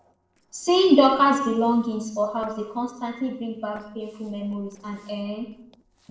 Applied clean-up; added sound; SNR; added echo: neural separator model SepFormer DNS4.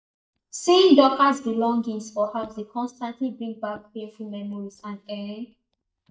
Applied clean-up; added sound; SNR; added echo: neural mask model DeepFilterNet 3.